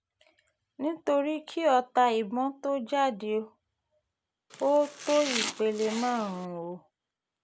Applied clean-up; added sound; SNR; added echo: none; Domestic sounds, home sounds; 8 dB; none.